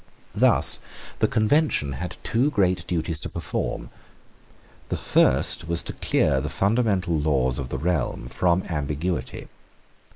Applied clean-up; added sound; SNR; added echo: neural mask model Resemble Enhance denoiser.